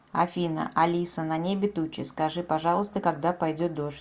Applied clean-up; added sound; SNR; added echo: none; none; none; none.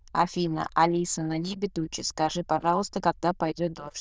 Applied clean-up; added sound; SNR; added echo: neural diffusion model UNIVERSE++.